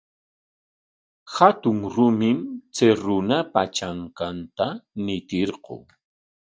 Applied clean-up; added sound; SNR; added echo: none; none; none; none.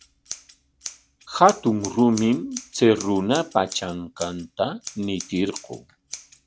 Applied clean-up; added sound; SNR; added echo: none; Scissors; 16 dB; none.